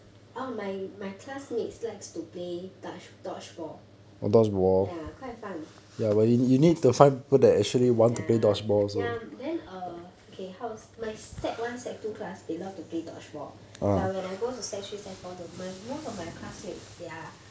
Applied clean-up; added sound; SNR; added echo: none; none; none; none.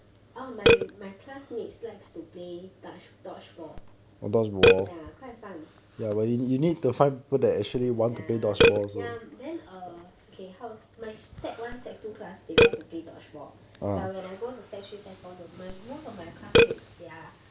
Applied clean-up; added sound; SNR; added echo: none; Burping, eructation; -2 dB; none.